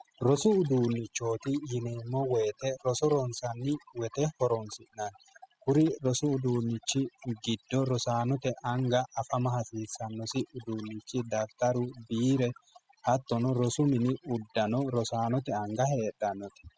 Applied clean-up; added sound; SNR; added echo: classical method spectral subtraction.